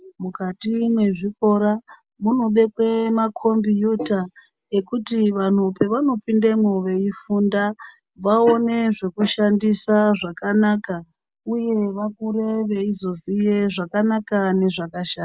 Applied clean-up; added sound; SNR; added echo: none; none; none; none.